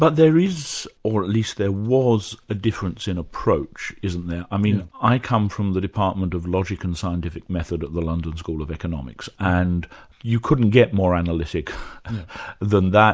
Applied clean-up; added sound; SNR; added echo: none; none; none; none.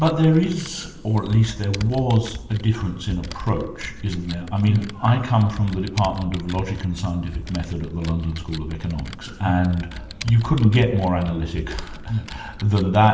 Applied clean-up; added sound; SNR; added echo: none; Computer keyboard; 14 dB; reverberation time 1.6 s.